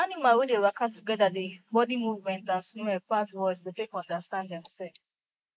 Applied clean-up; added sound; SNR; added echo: neural mask model Resemble Enhance denoiser.